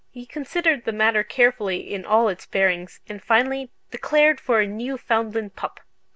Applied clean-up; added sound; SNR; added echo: none; none; none; none.